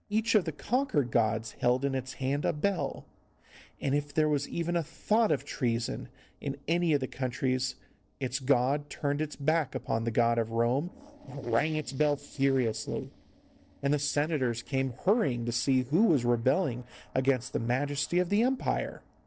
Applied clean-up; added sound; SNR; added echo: neural separator model SepFormer DNS4.